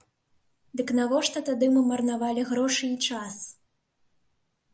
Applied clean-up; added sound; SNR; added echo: none; none; none; none.